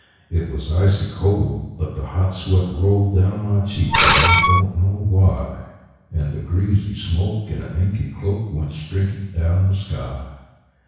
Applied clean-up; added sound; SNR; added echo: none; Screech; -4 dB; reverberation time 1.1 s.